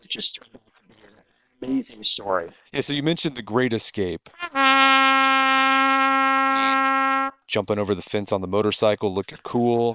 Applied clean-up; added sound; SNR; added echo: neural separator model SepFormer WHAM!.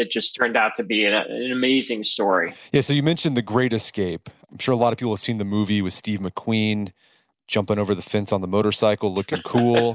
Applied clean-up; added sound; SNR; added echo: none; none; none; none.